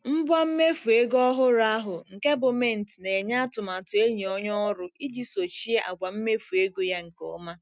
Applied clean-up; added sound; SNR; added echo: none; none; none; none.